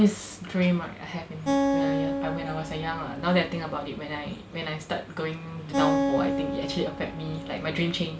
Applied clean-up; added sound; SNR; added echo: none; Acoustic guitar; 2 dB; none.